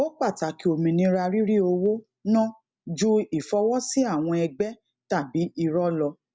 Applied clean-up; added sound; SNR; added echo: none; none; none; none.